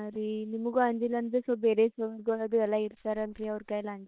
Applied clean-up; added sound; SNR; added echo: neural separator model SepFormer WHAM!.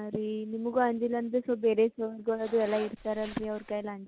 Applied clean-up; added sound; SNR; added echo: none; Zipper (clothing); 18 dB; none.